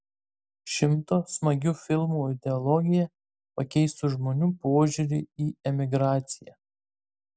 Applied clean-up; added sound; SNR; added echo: none; none; none; none.